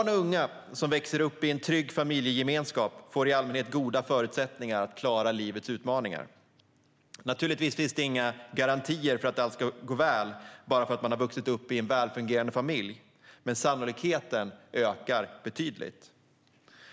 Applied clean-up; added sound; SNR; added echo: none; none; none; none.